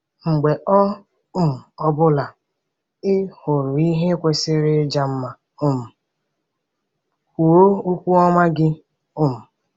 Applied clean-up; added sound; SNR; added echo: none; none; none; none.